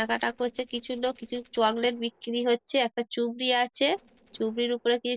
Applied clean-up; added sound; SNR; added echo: neural separator model SepFormer DNS4.